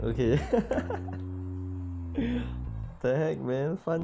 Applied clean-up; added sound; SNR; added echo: none; Bass guitar; 6 dB; none.